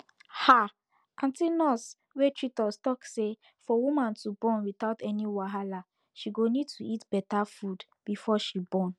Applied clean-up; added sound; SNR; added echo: none; none; none; none.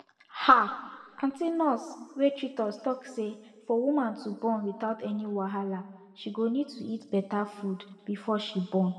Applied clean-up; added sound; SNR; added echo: none; none; none; reverberation time 1.2 s.